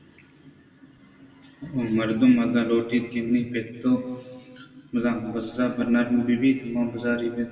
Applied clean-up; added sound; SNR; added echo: none; none; none; reverberation time 1.5 s.